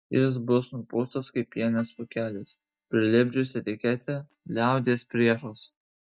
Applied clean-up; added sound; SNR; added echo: neural mask model DeepFilterNet 3.